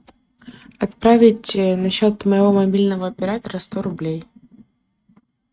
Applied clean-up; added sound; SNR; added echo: neural mask model RNNoise.